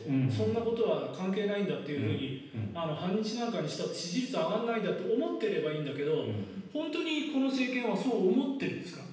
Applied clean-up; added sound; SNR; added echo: none; none; none; reverberation time 0.9 s.